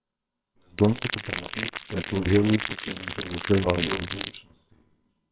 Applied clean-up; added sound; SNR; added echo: neural separator model SepFormer WHAMR!.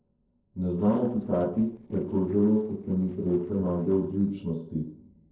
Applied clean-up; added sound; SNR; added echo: neural separator model SepFormer DNS4.